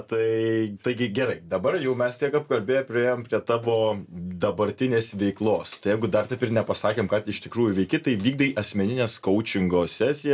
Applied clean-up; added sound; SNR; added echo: none; none; none; none.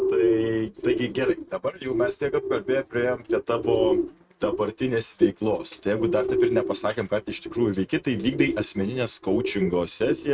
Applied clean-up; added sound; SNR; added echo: neural mask model RNNoise.